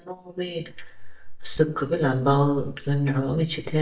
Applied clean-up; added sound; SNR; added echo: neural mask model DeepFilterNet 3.